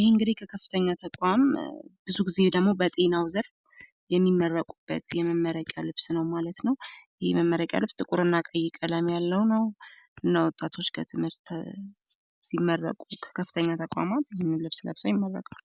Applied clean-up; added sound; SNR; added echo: none; none; none; none.